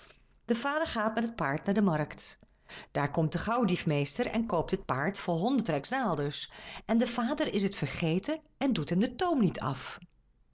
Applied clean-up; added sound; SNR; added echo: none; none; none; none.